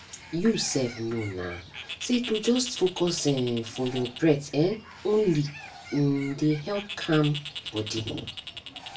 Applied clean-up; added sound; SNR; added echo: none; Bird; 13 dB; reverberation time 0.2 s.